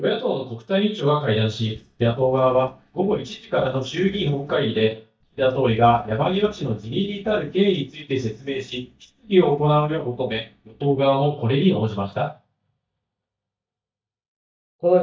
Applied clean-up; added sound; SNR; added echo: neural mask model DeepFilterNet 3.